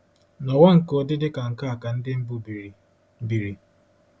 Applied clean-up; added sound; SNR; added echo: none; none; none; none.